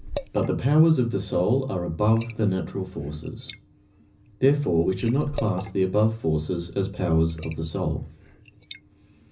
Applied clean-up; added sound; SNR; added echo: none; Liquid; 17 dB; reverberation time 0.4 s.